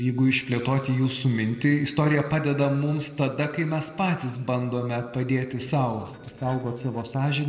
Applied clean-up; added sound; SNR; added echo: neural separator model SepFormer DNS4.